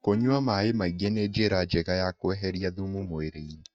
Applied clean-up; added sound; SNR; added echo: neural mask model DeepFilterNet 3.